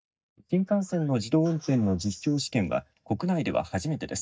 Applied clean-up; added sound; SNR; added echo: neural mask model DeepFilterNet 3.